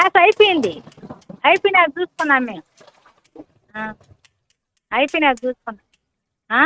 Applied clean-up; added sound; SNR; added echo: neural mask model RNNoise.